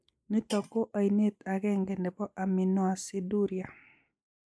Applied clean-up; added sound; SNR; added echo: neural mask model Resemble Enhance denoiser.